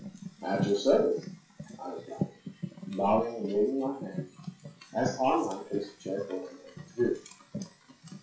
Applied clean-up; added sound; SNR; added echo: classical method WPE with log-MMSE.